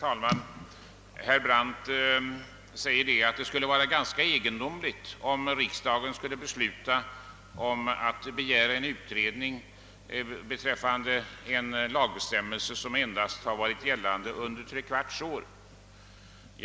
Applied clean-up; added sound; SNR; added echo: none; none; none; none.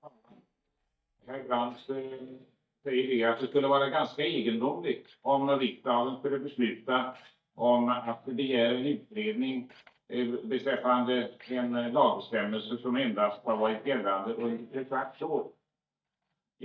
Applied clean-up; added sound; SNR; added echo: neural mask model DeepFilterNet 3.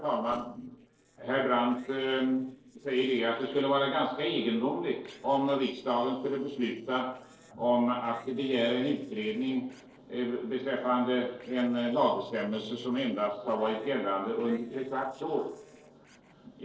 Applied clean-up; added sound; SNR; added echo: neural separator model SepFormer DNS4.